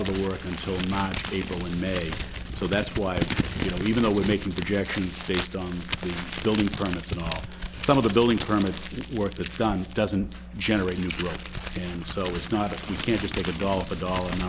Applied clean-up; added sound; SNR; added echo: none; Crumpling, crinkling; 6 dB; none.